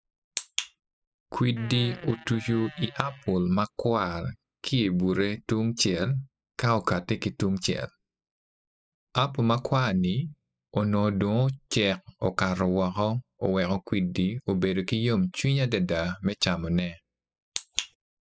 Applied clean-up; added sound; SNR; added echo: classical method spectral subtraction.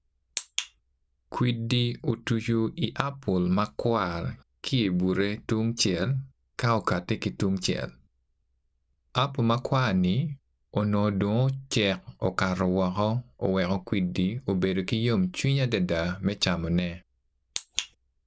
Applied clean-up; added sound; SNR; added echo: none; none; none; none.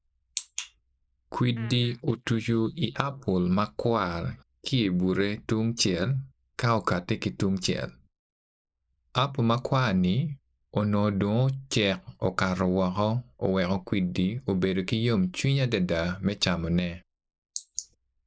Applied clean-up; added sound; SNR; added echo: neural mask model Resemble Enhance denoiser.